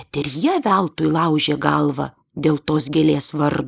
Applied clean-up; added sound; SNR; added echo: neural mask model Resemble Enhance denoiser.